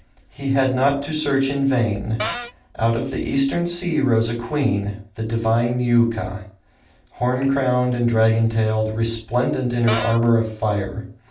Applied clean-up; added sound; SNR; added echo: none; Cupboard open or close; 6 dB; reverberation time 0.4 s.